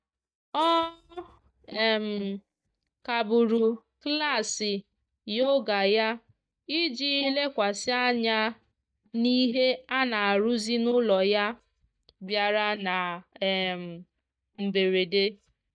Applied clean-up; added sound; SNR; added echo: neural mask model DeepFilterNet 3.